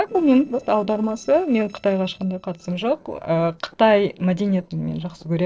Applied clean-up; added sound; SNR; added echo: neural separator model SepFormer DNS4.